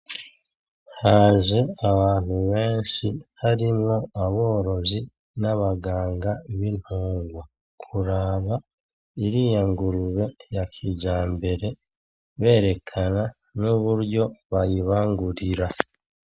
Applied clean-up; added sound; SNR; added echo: none; none; none; none.